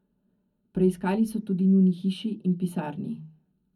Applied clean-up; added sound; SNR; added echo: none; none; none; reverberation time 0.4 s.